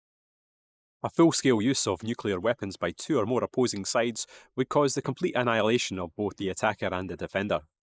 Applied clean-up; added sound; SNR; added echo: neural mask model Resemble Enhance denoiser.